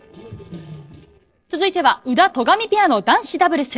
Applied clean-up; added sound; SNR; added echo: neural separator model SepFormer DNS4.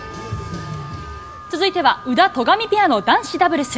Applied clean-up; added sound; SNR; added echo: none; Alarm; 18 dB; none.